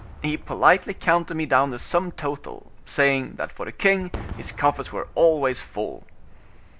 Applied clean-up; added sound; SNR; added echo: none; Fireworks; 18 dB; none.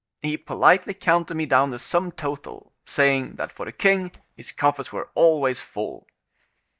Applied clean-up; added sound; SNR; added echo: neural mask model DeepFilterNet 3.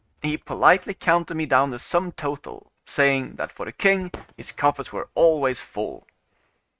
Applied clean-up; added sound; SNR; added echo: neural mask model RNNoise.